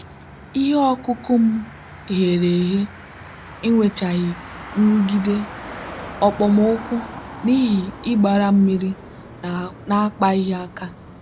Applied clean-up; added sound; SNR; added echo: none; Motor vehicle (road); 16 dB; none.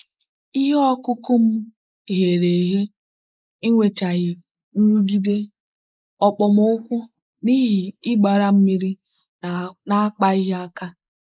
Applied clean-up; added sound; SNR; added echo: neural mask model Resemble Enhance denoiser.